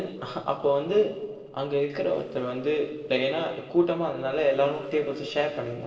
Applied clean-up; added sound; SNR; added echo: neural separator model SepFormer DNS4.